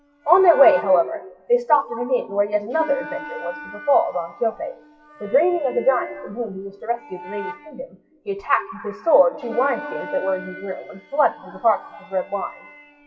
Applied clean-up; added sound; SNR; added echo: classical method WPE with log-MMSE.